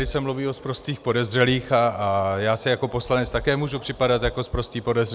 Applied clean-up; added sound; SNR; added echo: none; none; none; none.